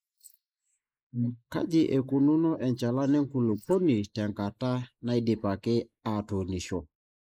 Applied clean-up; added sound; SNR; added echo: neural mask model Resemble Enhance denoiser.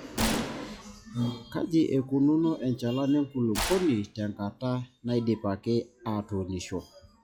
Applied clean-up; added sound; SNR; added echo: classical method log-MMSE.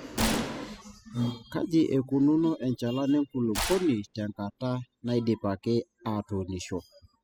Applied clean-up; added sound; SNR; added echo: classical method spectral subtraction.